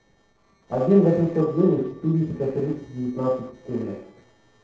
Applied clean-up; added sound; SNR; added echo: neural separator model SepFormer DNS4.